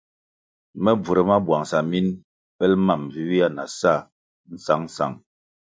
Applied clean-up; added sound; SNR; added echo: none; none; none; none.